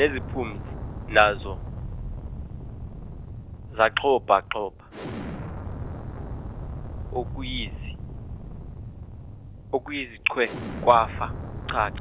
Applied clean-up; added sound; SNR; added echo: none; Explosion; 7 dB; none.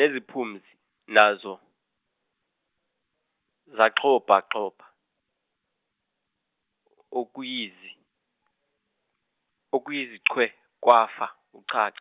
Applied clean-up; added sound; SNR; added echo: none; none; none; none.